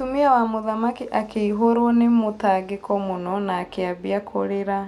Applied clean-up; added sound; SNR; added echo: none; none; none; none.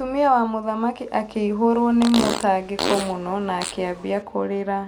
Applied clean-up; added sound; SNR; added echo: none; Fart; 7 dB; none.